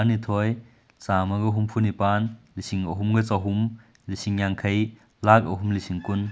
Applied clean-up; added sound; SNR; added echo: none; none; none; none.